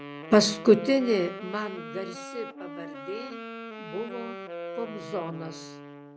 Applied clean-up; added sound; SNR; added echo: none; Wind instrument, woodwind instrument; 11 dB; none.